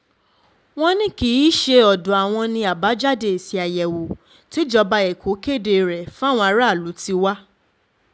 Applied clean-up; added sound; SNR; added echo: none; none; none; none.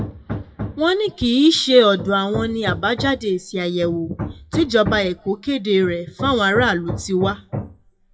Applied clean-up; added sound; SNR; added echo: classical method WPE with log-MMSE.